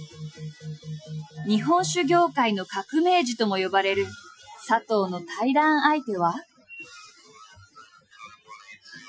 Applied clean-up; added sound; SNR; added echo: classical method Wiener filter.